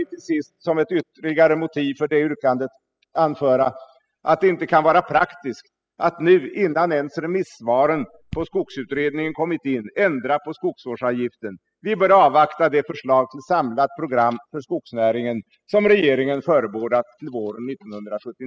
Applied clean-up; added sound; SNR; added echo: classical method spectral subtraction.